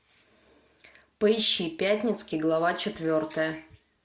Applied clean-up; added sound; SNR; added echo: none; none; none; none.